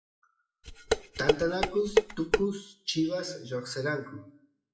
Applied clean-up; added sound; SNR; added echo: classical method WPE with log-MMSE.